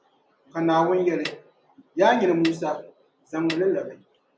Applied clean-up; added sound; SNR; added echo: none; Snare drum; 16 dB; none.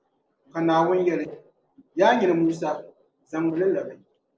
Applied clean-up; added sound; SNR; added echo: neural separator model SepFormer DNS4.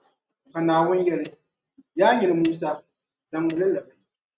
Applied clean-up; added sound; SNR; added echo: neural mask model RNNoise.